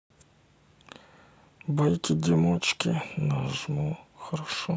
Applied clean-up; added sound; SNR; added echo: none; none; none; none.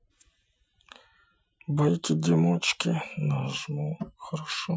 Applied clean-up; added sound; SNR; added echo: classical method Wiener filter.